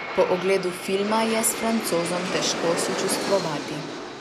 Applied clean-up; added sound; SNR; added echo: none; Aircraft; 5 dB; none.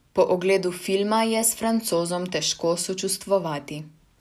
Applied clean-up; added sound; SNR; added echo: none; none; none; none.